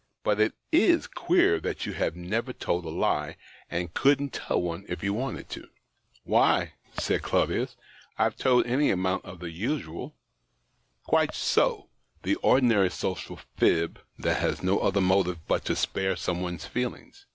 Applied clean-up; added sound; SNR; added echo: none; none; none; none.